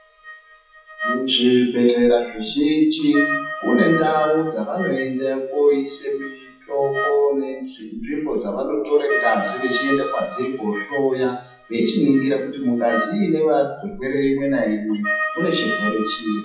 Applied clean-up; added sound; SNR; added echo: classical method WPE with log-MMSE.